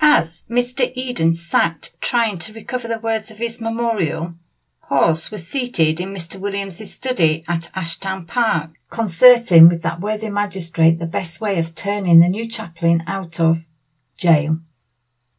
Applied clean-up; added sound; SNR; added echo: none; none; none; none.